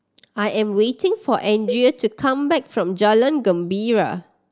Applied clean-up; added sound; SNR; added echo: none; Cowbell; 14 dB; none.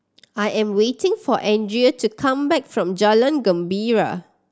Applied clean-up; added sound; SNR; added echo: none; none; none; none.